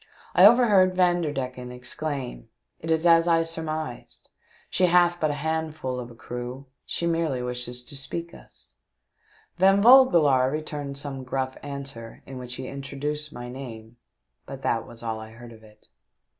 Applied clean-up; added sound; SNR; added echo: none; none; none; none.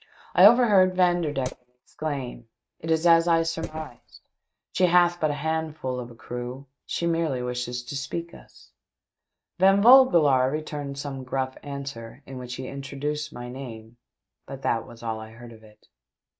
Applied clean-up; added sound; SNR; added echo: neural mask model RNNoise.